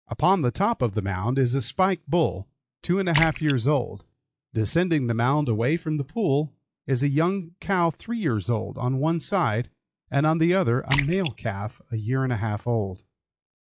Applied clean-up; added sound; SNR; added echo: classical method log-MMSE.